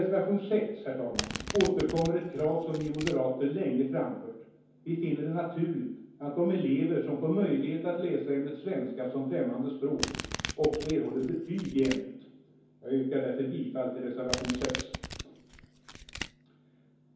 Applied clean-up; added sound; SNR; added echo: none; Domestic sounds, home sounds; 9 dB; reverberation time 0.9 s.